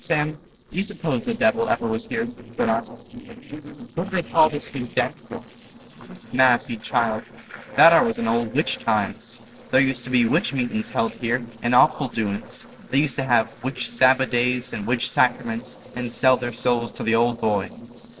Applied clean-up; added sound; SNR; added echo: neural separator model SepFormer DNS4.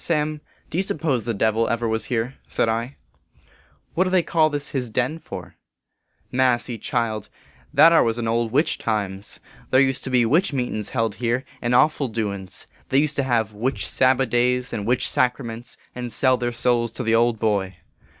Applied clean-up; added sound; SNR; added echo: none; none; none; none.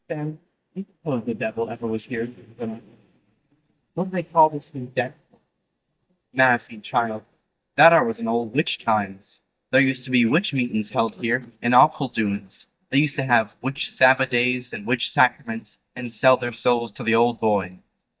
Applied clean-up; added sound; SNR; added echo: neural mask model DeepFilterNet 3.